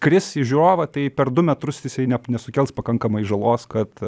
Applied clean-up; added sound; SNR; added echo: none; none; none; none.